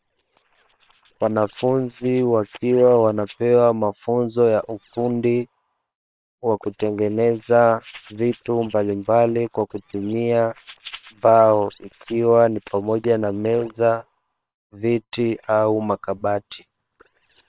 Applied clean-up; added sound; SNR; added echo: neural separator model SepFormer WHAM!.